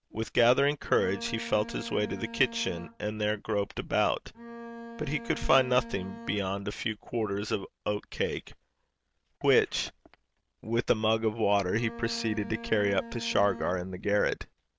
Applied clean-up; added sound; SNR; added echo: none; Bowed string instrument; 14 dB; none.